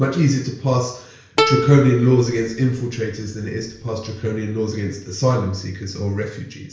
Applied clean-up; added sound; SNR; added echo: none; Plucked string instrument; 5 dB; reverberation time 0.5 s.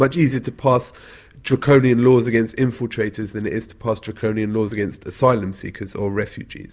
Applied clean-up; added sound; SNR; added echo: none; none; none; none.